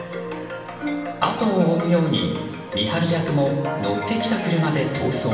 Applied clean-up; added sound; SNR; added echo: none; Plucked string instrument; 13 dB; reverberation time 1.3 s.